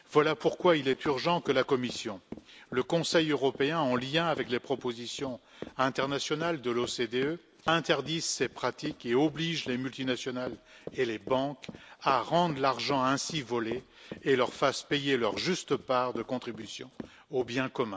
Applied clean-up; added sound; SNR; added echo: none; Run; 18 dB; none.